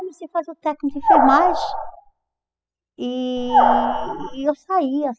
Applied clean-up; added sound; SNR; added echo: classical method spectral subtraction.